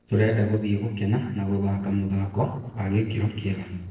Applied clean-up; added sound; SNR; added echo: neural separator model SepFormer DNS4.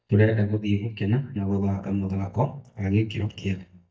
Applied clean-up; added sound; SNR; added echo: neural mask model DeepFilterNet 3.